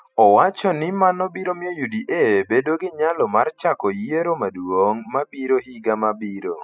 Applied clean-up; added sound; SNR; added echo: classical method spectral subtraction.